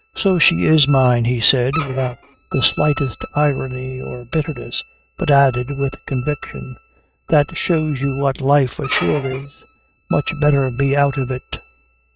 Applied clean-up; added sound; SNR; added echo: neural mask model RNNoise.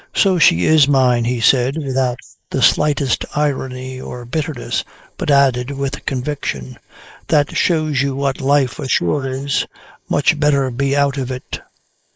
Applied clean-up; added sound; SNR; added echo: neural mask model Resemble Enhance denoiser.